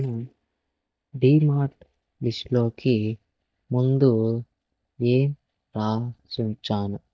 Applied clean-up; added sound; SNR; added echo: neural mask model DeepFilterNet 3.